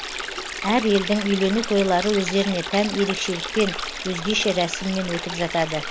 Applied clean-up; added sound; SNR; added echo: none; Stream; 7 dB; none.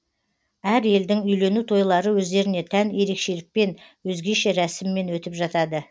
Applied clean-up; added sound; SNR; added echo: none; none; none; none.